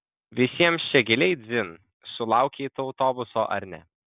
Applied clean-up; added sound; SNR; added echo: none; none; none; none.